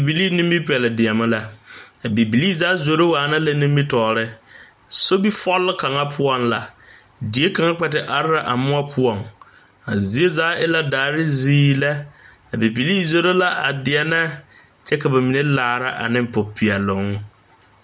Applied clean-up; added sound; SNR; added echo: none; none; none; none.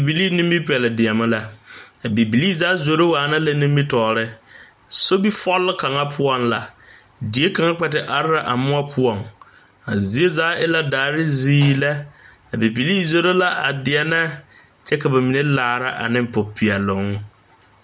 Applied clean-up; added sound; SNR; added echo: none; Hi-hat; 17 dB; none.